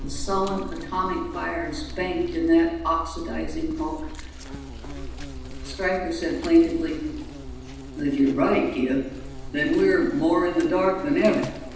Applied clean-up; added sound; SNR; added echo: none; Insect; 11 dB; reverberation time 0.9 s.